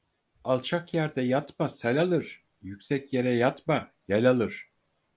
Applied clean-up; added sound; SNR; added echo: none; none; none; none.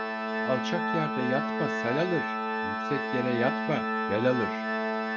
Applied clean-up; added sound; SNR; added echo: none; Organ; -1 dB; none.